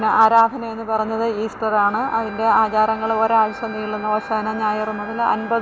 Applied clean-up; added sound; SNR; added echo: none; Wind instrument, woodwind instrument; 18 dB; none.